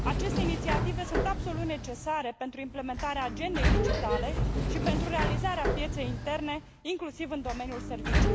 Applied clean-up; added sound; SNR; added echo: none; Sliding door; -4 dB; none.